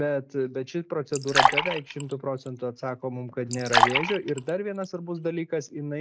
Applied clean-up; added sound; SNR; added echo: none; Fill (with liquid); -3 dB; none.